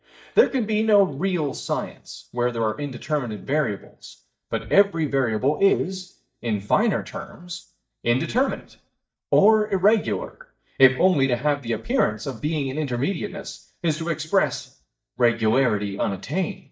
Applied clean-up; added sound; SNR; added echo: neural mask model DeepFilterNet 3.